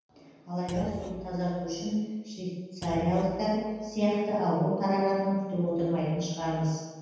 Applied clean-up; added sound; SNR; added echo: none; Thump, thud; 16 dB; reverberation time 1.2 s.